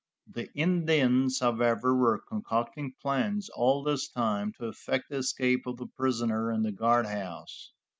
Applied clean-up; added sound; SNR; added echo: none; none; none; none.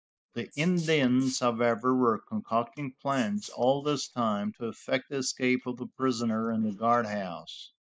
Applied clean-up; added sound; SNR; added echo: neural mask model Resemble Enhance denoiser.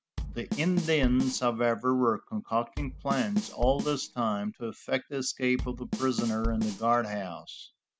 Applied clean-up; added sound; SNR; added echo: none; Bass drum / Snare drum / Drum kit; 7 dB; none.